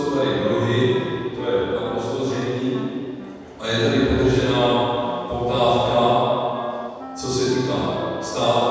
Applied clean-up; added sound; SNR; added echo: none; Wind instrument, woodwind instrument; 15 dB; reverberation time 2.1 s.